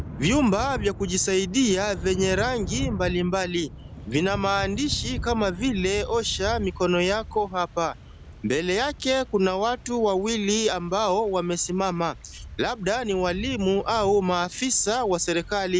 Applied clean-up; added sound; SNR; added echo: none; Thunder / Rain; 12 dB; none.